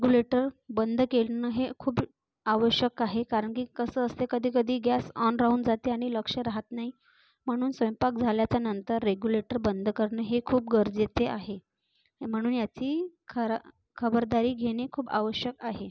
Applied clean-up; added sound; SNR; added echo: none; none; none; none.